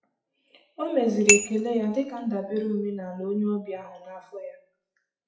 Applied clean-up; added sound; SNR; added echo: classical method WPE with log-MMSE.